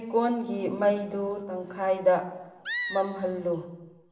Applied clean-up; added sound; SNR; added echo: none; Animal; 9 dB; reverberation time 1.0 s.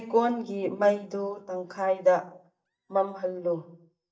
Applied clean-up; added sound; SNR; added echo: neural mask model DeepFilterNet 3.